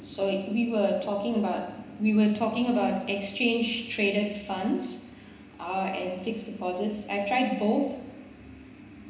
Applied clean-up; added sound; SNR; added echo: none; none; none; reverberation time 1.0 s.